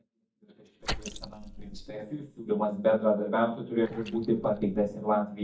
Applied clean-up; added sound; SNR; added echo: neural mask model DeepFilterNet 3.